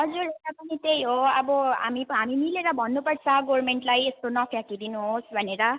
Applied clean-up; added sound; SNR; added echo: none; none; none; none.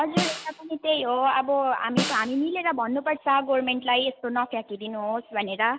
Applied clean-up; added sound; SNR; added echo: none; Snare drum; 7 dB; none.